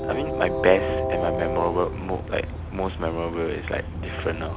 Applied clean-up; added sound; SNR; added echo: none; Train; 3 dB; none.